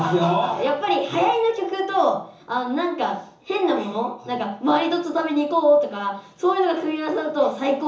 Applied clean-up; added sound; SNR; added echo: none; none; none; reverberation time 0.7 s.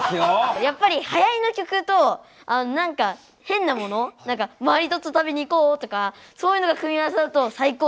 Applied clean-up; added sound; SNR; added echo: none; none; none; none.